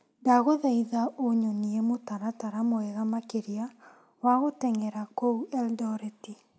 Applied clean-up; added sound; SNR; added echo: none; none; none; none.